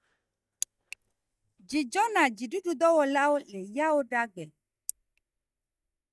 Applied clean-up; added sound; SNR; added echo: neural mask model DeepFilterNet 3.